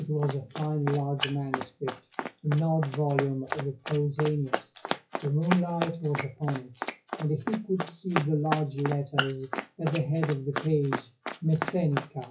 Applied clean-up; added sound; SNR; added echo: classical method WPE with log-MMSE.